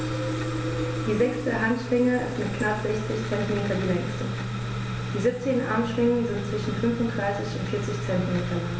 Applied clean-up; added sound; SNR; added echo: none; Fill (with liquid); 11 dB; none.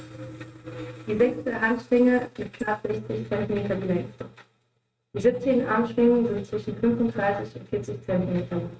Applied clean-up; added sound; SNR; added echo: neural mask model RNNoise.